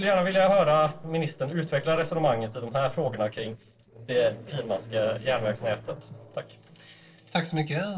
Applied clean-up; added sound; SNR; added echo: neural separator model SepFormer DNS4.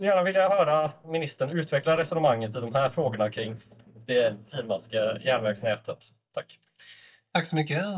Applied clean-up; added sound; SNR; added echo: neural mask model DeepFilterNet 3.